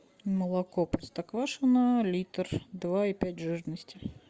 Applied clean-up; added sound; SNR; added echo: none; none; none; none.